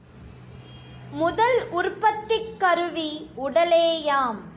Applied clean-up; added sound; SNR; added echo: none; none; none; none.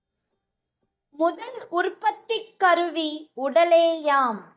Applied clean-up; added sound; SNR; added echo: neural mask model DeepFilterNet 3.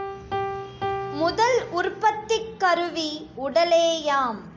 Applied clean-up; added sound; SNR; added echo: none; Piano; 11 dB; none.